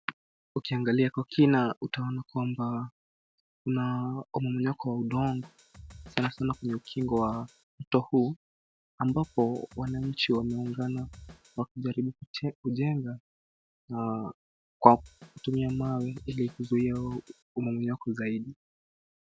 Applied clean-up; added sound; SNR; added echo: none; Drum kit; 20 dB; none.